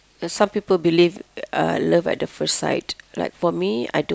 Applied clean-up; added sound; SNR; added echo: none; none; none; none.